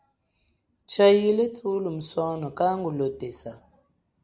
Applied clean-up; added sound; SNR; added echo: none; none; none; none.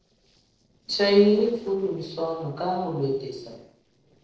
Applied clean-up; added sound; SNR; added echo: neural separator model SepFormer DNS4.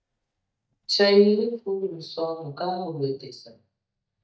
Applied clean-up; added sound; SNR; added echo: neural mask model DeepFilterNet 3.